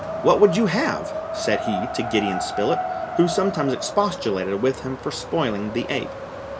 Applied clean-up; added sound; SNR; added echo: none; Wind; 6 dB; none.